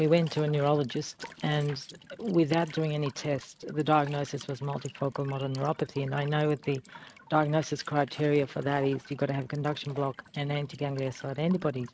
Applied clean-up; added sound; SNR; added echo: neural mask model RNNoise.